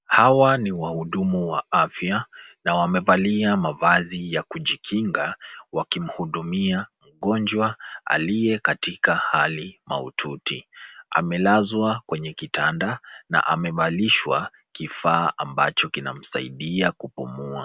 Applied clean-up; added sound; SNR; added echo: none; none; none; none.